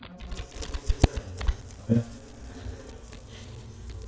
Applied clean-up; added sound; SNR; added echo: neural mask model DeepFilterNet 3.